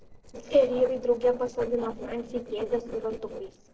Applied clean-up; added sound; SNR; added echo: neural separator model SepFormer DNS4.